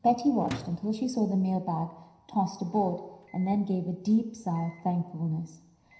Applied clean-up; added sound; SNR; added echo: none; Microwave oven; 19 dB; reverberation time 0.9 s.